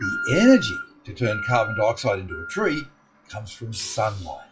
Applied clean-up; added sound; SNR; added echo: classical method WPE with log-MMSE.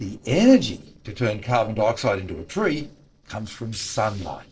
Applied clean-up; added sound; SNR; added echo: neural separator model SepFormer DNS4.